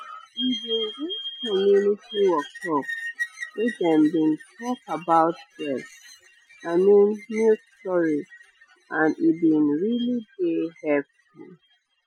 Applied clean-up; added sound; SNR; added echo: classical method Wiener filter.